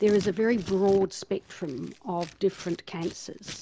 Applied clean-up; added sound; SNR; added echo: none; Scissors; 17 dB; none.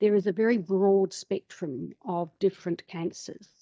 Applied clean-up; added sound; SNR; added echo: neural mask model DeepFilterNet 3.